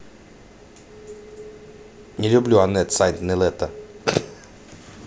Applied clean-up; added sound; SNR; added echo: none; none; none; none.